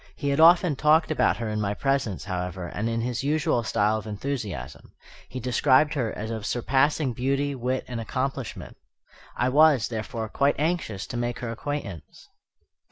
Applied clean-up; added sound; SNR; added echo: none; none; none; none.